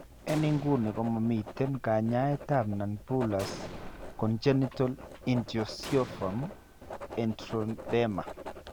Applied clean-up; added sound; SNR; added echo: none; Explosion + Writing; 12 dB; none.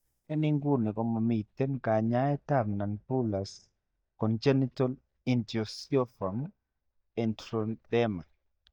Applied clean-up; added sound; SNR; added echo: neural mask model DeepFilterNet 3.